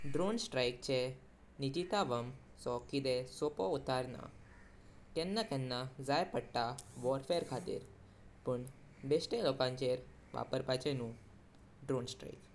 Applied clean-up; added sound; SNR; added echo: none; none; none; none.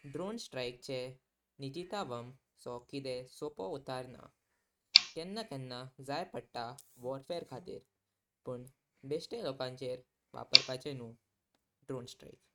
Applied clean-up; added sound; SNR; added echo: neural mask model RNNoise.